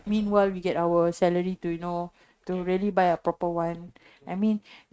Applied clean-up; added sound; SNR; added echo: neural mask model RNNoise.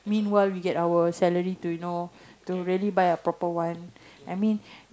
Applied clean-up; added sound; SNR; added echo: none; none; none; none.